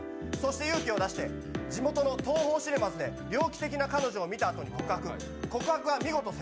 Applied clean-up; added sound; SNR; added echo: none; none; none; none.